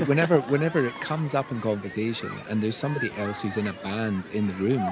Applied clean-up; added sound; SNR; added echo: none; Human group actions; 12 dB; none.